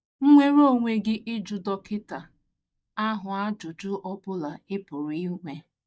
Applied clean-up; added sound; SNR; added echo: neural mask model DeepFilterNet 3.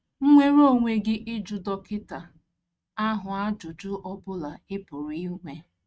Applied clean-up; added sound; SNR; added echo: neural mask model RNNoise.